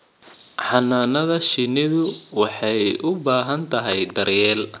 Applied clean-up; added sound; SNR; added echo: none; none; none; none.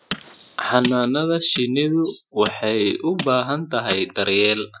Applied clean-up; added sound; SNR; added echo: classical method Wiener filter.